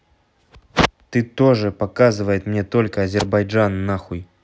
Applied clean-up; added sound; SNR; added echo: none; none; none; none.